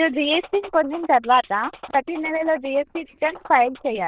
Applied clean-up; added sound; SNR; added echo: neural diffusion model UNIVERSE++.